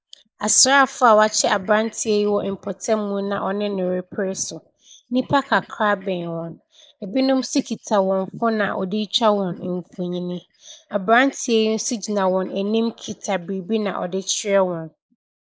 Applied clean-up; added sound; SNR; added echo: neural mask model Resemble Enhance denoiser.